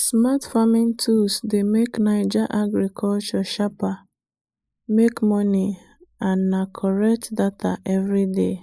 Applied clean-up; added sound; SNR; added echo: neural mask model Resemble Enhance denoiser.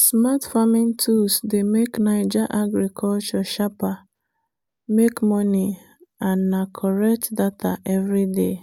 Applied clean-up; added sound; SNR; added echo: none; none; none; none.